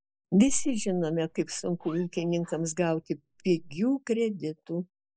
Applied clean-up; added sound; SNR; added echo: neural mask model Resemble Enhance denoiser.